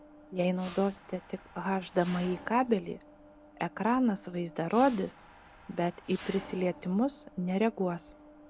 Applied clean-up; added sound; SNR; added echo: none; Mechanisms; 18 dB; none.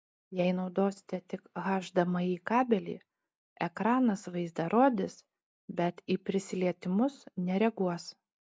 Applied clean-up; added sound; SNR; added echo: none; none; none; none.